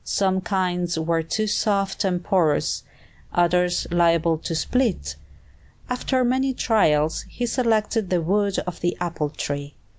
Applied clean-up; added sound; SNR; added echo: none; none; none; none.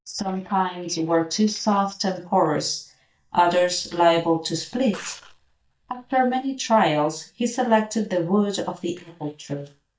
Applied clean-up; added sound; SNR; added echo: neural mask model DeepFilterNet 3.